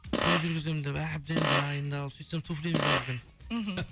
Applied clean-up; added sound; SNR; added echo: none; Fart; 0 dB; none.